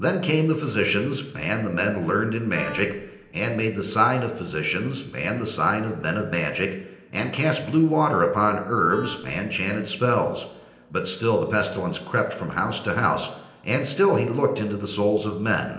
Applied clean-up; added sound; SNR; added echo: none; Wind instrument, woodwind instrument; 17 dB; reverberation time 0.8 s.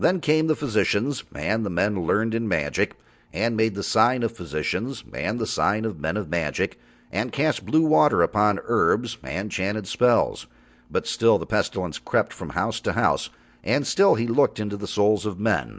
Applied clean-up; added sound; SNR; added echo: none; none; none; none.